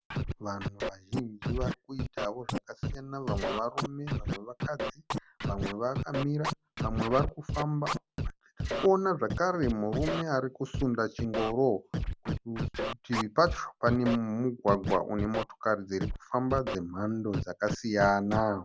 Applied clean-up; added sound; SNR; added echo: none; Scratching (performance technique); 4 dB; none.